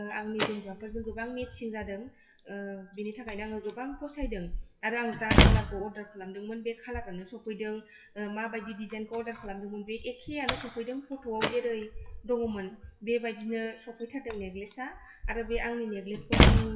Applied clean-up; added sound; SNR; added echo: classical method WPE with log-MMSE.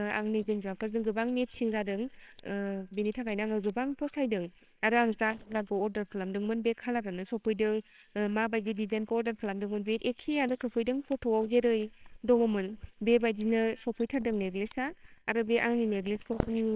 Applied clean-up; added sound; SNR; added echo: neural separator model SepFormer WHAMR!.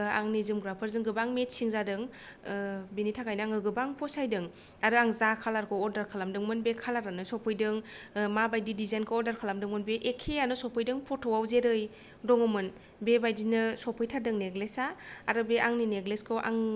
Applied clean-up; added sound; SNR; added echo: none; none; none; none.